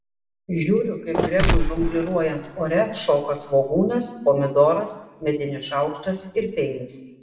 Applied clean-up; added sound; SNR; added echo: none; Mechanisms; 2 dB; reverberation time 0.8 s.